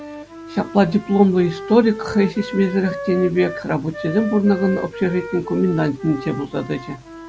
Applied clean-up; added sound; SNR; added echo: none; Wind instrument, woodwind instrument; 12 dB; none.